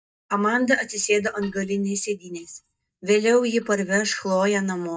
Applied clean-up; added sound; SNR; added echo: neural mask model DeepFilterNet 3.